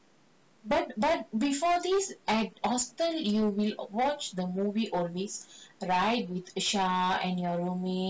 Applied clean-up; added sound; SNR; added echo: none; none; none; none.